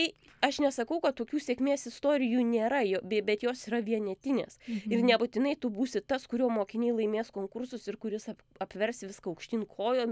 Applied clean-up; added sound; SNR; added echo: none; none; none; none.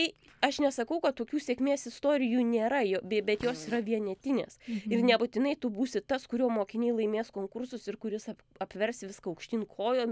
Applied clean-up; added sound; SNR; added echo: none; Fart; 17 dB; none.